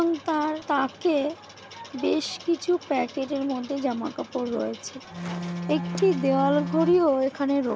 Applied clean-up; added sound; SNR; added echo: none; Bowed string instrument; 6 dB; none.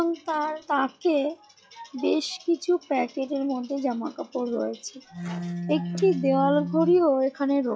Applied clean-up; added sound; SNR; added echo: classical method log-MMSE.